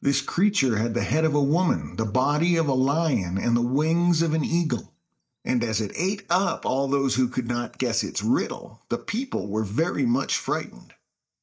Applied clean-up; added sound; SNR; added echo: neural mask model DeepFilterNet 3.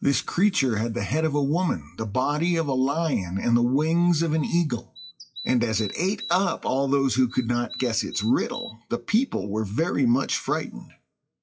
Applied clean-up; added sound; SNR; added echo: classical method WPE with log-MMSE.